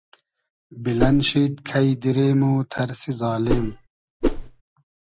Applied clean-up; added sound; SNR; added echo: none; Whoosh, swoosh, swish; 0 dB; none.